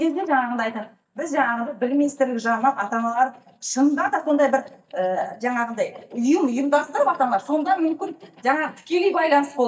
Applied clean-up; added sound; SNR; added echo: neural mask model DeepFilterNet 3.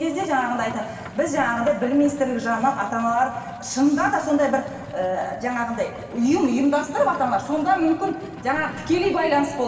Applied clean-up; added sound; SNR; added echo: none; Livestock, farm animals, working animals; 18 dB; reverberation time 2.3 s.